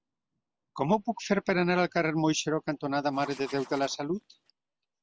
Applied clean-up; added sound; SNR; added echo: none; Writing; 19 dB; none.